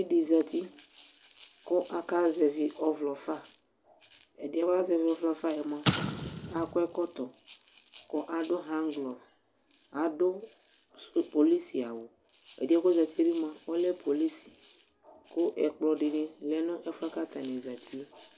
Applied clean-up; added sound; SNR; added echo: none; Rattle (instrument) + Explosion; 9 dB; none.